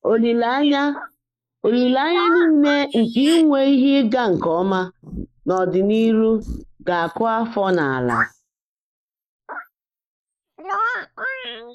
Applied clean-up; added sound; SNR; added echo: neural mask model Resemble Enhance denoiser.